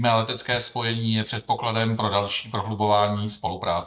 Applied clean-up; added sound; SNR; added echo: neural mask model DeepFilterNet 3.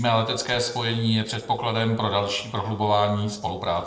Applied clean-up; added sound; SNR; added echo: neural separator model SepFormer DNS4.